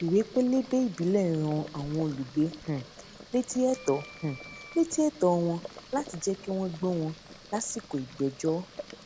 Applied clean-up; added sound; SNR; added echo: none; Wind instrument, woodwind instrument + Boiling; 17 dB; none.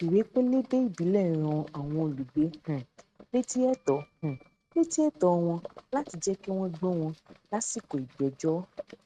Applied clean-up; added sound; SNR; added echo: neural mask model RNNoise.